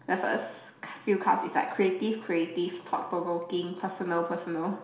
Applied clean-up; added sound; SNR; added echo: none; none; none; reverberation time 0.7 s.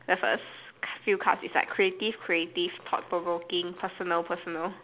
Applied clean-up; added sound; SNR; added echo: none; none; none; none.